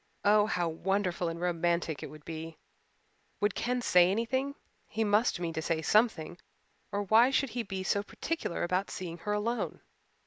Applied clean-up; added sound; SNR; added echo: none; none; none; none.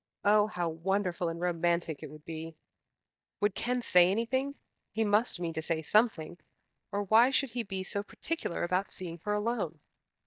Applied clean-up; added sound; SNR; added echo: neural mask model DeepFilterNet 3.